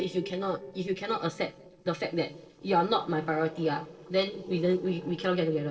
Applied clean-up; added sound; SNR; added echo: neural separator model SepFormer DNS4.